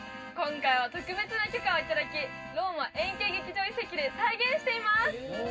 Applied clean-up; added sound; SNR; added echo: none; none; none; reverberation time 0.4 s.